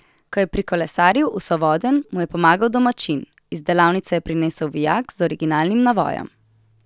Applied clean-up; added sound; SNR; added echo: none; none; none; none.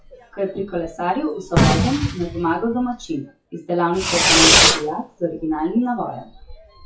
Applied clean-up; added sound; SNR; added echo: classical method WPE with log-MMSE.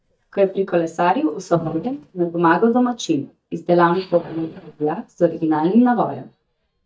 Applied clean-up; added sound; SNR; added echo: neural mask model DeepFilterNet 3.